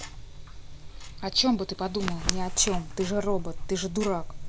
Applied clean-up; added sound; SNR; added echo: none; Tick-tock; 5 dB; none.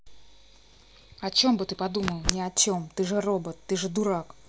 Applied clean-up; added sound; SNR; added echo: none; none; none; none.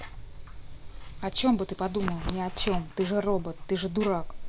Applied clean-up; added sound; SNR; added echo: neural mask model Resemble Enhance denoiser.